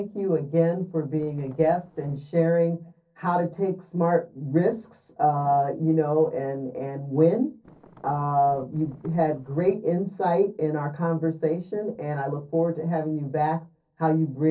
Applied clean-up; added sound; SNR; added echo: neural separator model SepFormer DNS4.